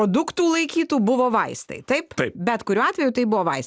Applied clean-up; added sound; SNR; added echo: none; none; none; none.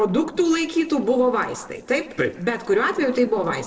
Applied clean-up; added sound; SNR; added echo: neural separator model SepFormer DNS4.